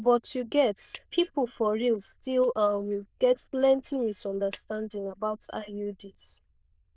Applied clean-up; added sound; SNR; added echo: neural diffusion model UNIVERSE++.